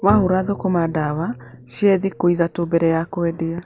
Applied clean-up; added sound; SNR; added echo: none; Bowed string instrument; 13 dB; none.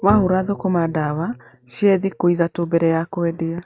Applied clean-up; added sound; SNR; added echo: neural mask model RNNoise.